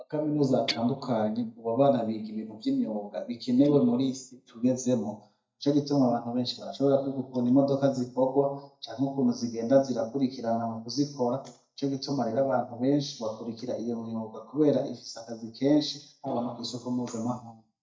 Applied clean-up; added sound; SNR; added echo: neural mask model DeepFilterNet 3.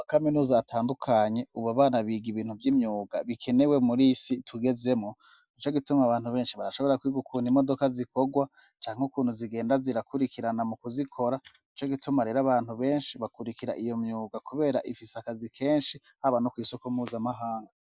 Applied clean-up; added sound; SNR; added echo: none; none; none; none.